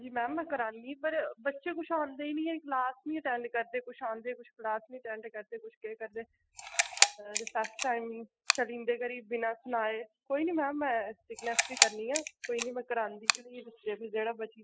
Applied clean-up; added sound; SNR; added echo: classical method spectral subtraction.